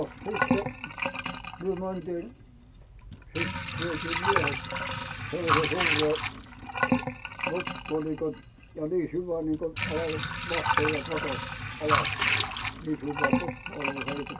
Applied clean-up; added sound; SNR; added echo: none; Sink (filling or washing) / Water; -3 dB; none.